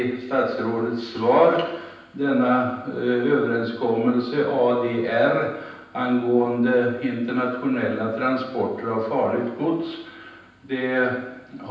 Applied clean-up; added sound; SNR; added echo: none; none; none; reverberation time 0.9 s.